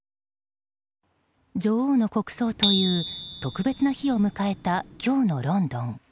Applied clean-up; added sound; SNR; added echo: none; Bicycle bell; 5 dB; none.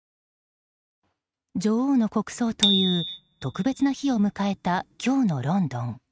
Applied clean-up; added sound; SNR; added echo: neural mask model RNNoise.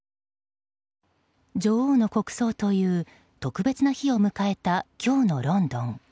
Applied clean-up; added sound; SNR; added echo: none; none; none; none.